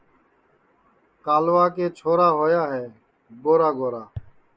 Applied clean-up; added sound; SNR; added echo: none; none; none; none.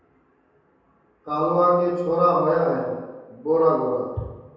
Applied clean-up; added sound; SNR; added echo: none; none; none; reverberation time 1.2 s.